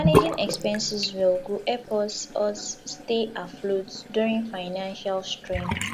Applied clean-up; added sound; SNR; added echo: none; Bathtub (filling or washing) / Sink (filling or washing); 3 dB; none.